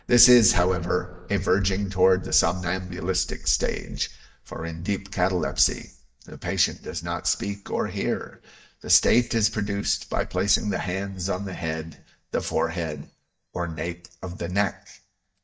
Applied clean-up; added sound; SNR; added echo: neural mask model DeepFilterNet 3.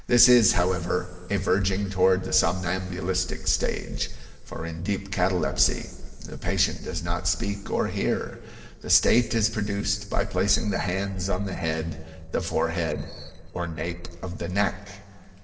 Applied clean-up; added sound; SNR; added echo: neural separator model SepFormer DNS4.